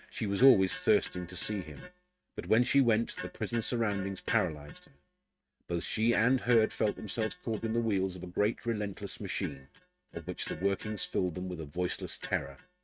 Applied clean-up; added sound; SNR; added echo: neural mask model RNNoise.